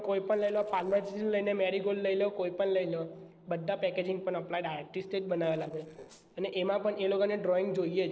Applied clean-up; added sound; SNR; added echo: neural separator model SepFormer DNS4.